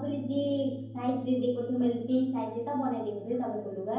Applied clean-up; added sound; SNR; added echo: none; Bass guitar; 15 dB; reverberation time 0.7 s.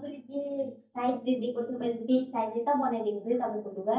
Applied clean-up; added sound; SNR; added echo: neural mask model DeepFilterNet 3.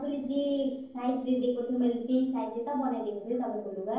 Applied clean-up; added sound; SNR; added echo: neural separator model SepFormer DNS4.